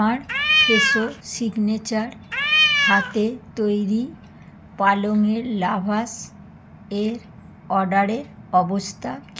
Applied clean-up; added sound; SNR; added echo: none; Cat; -4 dB; none.